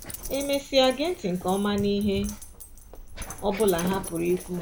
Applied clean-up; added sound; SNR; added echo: none; Dog; 11 dB; none.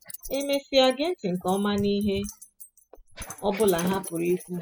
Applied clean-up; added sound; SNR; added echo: classical method spectral subtraction.